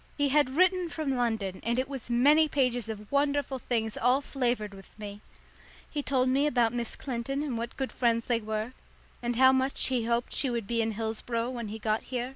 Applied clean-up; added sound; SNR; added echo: none; none; none; none.